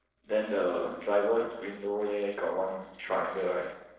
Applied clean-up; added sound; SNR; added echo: neural separator model SepFormer DNS4.